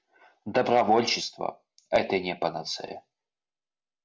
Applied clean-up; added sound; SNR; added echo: none; none; none; none.